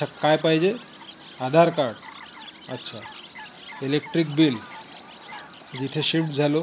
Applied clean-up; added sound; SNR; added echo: none; Chirp, tweet; 18 dB; none.